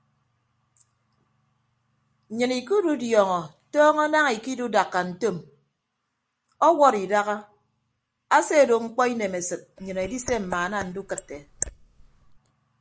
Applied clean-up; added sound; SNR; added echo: neural mask model Resemble Enhance denoiser.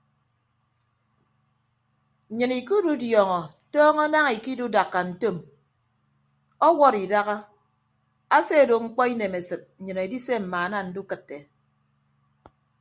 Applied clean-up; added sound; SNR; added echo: none; none; none; none.